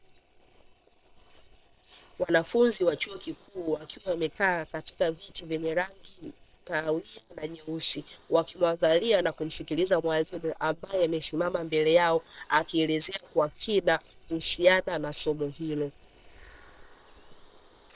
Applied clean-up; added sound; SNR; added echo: neural separator model SepFormer WHAM!.